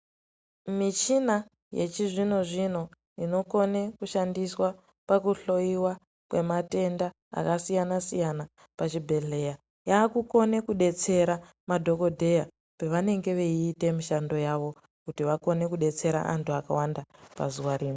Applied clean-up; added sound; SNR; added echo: none; none; none; none.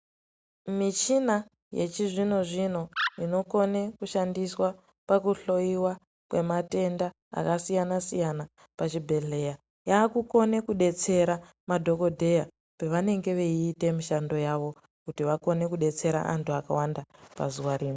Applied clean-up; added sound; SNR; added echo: none; Animal; 8 dB; none.